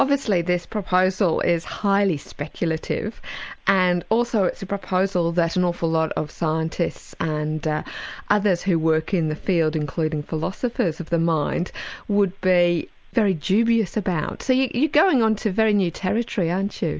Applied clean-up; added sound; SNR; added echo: none; none; none; none.